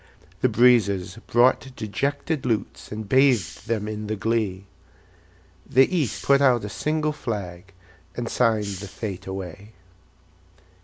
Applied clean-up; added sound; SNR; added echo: none; Hiss; 20 dB; none.